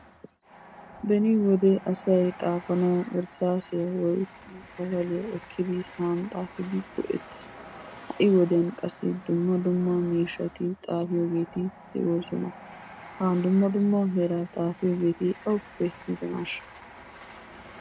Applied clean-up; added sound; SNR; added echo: none; Train; 19 dB; none.